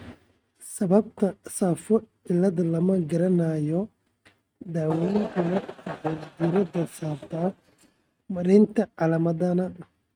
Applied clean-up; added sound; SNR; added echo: neural mask model RNNoise.